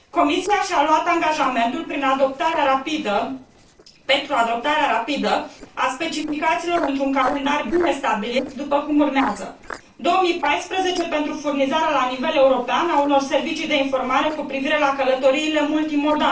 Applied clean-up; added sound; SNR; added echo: neural separator model SepFormer DNS4.